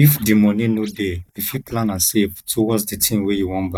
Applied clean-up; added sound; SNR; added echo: neural mask model DeepFilterNet 3.